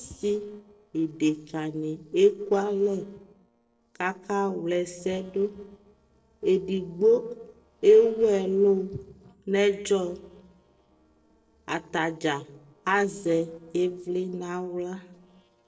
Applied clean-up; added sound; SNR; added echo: neural separator model SepFormer DNS4.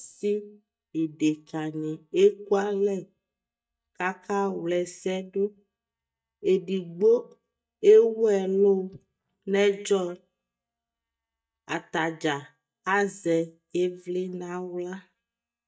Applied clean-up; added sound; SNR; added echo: neural mask model DeepFilterNet 3.